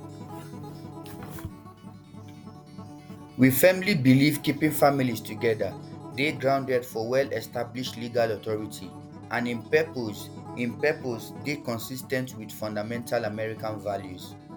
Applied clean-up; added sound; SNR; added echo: none; Acoustic guitar; 14 dB; none.